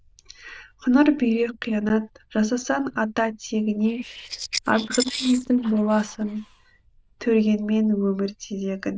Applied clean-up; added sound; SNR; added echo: neural diffusion model UNIVERSE++.